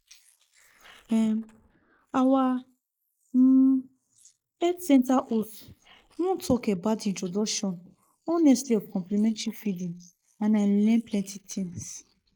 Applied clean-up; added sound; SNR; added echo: neural mask model Resemble Enhance denoiser.